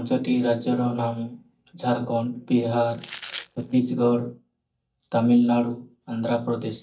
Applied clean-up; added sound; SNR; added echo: neural mask model DeepFilterNet 3.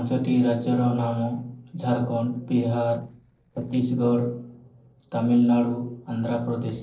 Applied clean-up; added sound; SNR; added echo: neural separator model SepFormer DNS4.